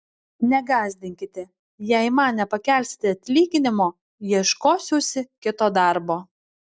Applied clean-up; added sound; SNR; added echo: none; none; none; none.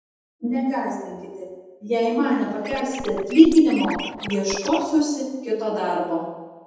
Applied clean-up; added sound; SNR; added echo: none; Scratching (performance technique); 13 dB; reverberation time 1.1 s.